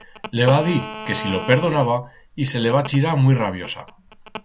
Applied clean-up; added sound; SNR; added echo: none; Telephone; 14 dB; none.